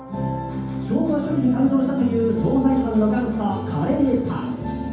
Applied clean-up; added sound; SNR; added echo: none; none; none; reverberation time 0.9 s.